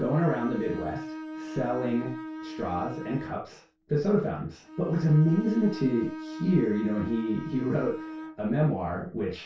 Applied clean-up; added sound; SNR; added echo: none; Bowed string instrument; 11 dB; reverberation time 0.2 s.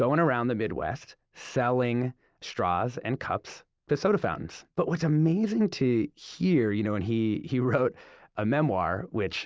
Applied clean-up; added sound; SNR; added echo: none; none; none; none.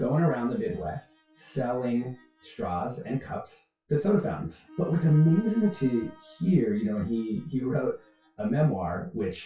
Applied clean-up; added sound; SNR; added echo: classical method WPE with log-MMSE.